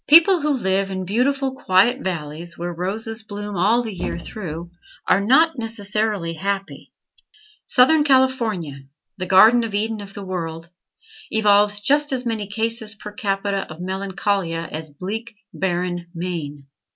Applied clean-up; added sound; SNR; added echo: none; Thump, thud; 11 dB; none.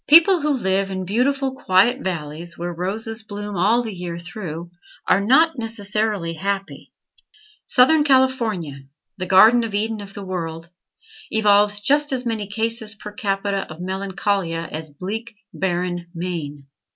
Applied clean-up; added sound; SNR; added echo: none; none; none; none.